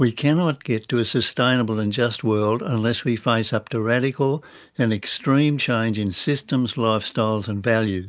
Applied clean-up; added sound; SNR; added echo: none; none; none; none.